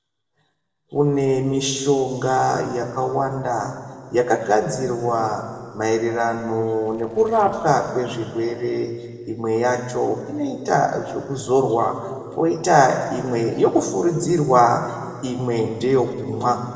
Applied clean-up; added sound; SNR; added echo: neural separator model SepFormer DNS4.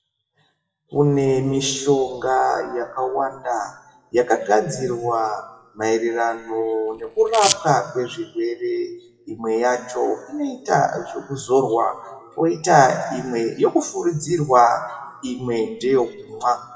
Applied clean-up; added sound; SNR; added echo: classical method WPE with log-MMSE.